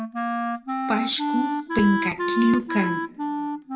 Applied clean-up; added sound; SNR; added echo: none; Wind instrument, woodwind instrument; 1 dB; reverberation time 1.1 s.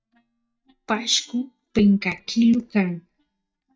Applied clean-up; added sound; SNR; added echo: neural mask model DeepFilterNet 3.